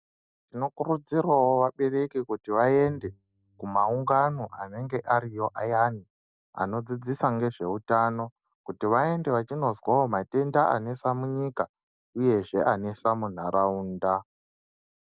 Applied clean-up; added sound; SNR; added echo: neural mask model DeepFilterNet 3.